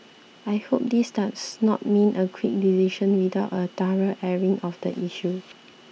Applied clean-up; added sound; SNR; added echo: none; none; none; none.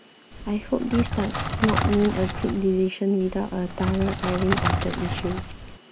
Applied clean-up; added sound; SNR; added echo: none; Crackle; 2 dB; none.